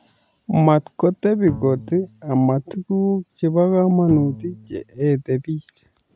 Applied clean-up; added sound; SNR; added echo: none; Bowed string instrument; 16 dB; none.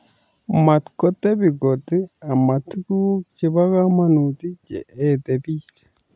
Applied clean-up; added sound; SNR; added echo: none; none; none; none.